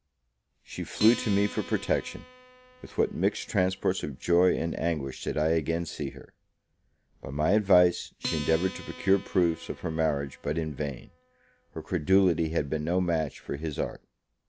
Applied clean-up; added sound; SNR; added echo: none; Acoustic guitar; 18 dB; none.